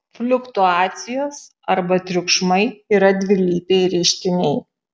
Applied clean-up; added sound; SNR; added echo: none; none; none; none.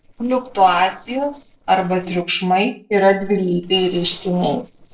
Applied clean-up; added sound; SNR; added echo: neural separator model SepFormer DNS4.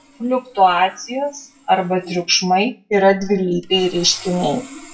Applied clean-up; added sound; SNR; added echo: classical method WPE with log-MMSE.